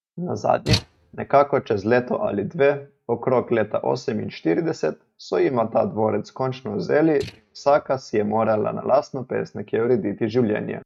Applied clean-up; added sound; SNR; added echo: neural mask model RNNoise.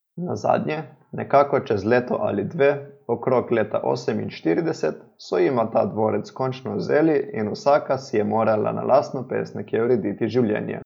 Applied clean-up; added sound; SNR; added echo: none; none; none; none.